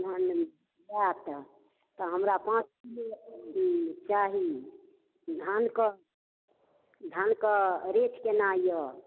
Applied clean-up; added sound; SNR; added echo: none; none; none; none.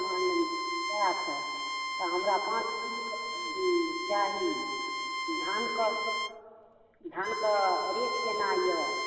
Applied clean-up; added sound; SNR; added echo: none; Bowed string instrument; 2 dB; reverberation time 2.9 s.